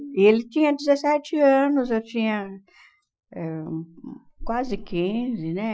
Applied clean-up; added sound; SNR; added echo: classical method Wiener filter.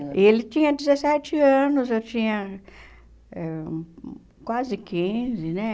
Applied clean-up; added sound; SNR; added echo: none; none; none; none.